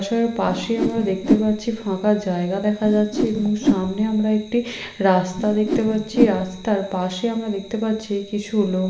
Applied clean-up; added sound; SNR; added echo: none; Whoosh, swoosh, swish; 3 dB; reverberation time 0.7 s.